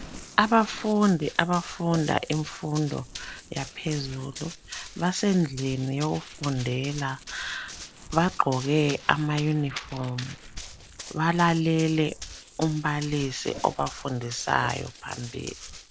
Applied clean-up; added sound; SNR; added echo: none; Whoosh, swoosh, swish + Run; 15 dB; none.